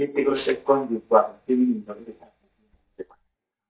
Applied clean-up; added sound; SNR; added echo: neural mask model DeepFilterNet 3.